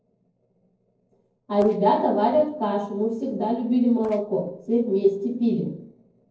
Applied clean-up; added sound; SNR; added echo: neural separator model SepFormer DNS4.